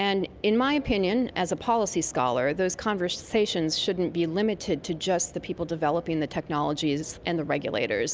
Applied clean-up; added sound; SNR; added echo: none; none; none; none.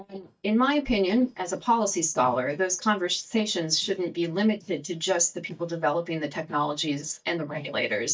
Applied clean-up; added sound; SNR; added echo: neural mask model DeepFilterNet 3.